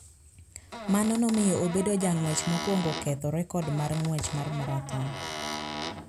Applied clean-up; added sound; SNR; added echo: none; Squeak / Cupboard open or close; 8 dB; none.